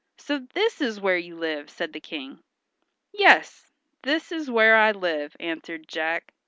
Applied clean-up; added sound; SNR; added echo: none; none; none; none.